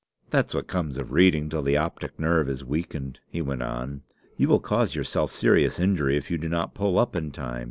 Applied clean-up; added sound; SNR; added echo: none; none; none; none.